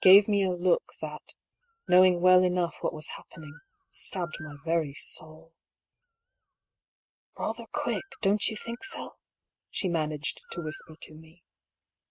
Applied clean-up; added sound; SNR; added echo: neural mask model RNNoise.